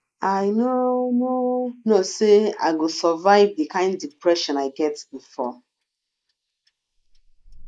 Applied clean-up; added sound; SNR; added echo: neural mask model Resemble Enhance denoiser.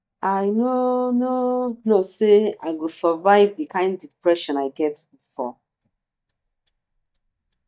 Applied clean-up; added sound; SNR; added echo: neural mask model DeepFilterNet 3.